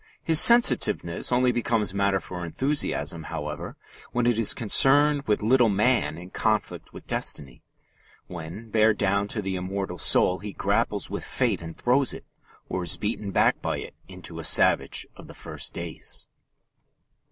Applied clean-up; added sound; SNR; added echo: none; none; none; none.